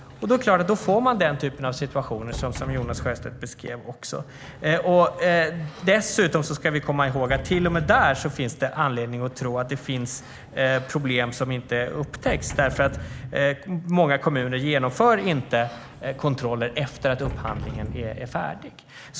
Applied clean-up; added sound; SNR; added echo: none; Sliding door; 14 dB; none.